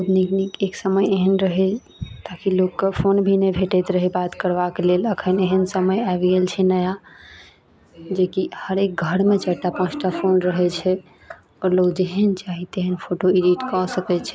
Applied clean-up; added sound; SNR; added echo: none; none; none; none.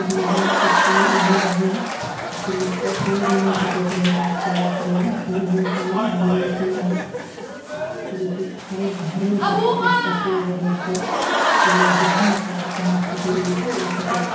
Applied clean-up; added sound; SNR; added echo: none; Applause / Crowd; 0 dB; reverberation time 0.9 s.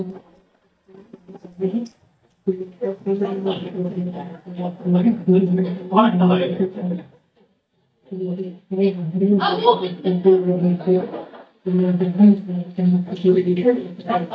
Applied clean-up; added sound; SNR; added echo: neural mask model DeepFilterNet 3.